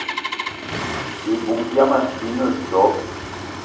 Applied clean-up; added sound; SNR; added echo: none; Engine starting; 7 dB; reverberation time 0.6 s.